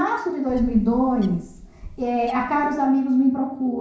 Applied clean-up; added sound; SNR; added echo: none; Bird; 16 dB; reverberation time 0.6 s.